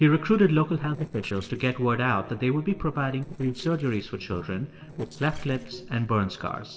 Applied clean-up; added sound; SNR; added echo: neural separator model SepFormer DNS4.